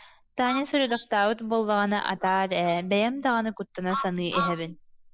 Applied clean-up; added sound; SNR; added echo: neural mask model Resemble Enhance denoiser.